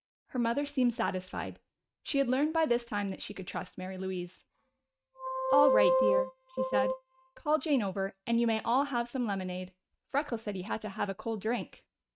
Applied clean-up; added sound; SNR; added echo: neural mask model RNNoise.